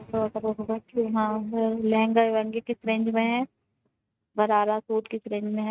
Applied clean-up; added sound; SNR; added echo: neural mask model RNNoise.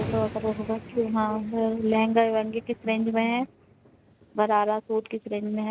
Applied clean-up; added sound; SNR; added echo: none; Thunder; 15 dB; none.